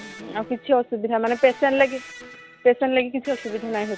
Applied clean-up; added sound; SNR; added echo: none; Electric guitar; 19 dB; none.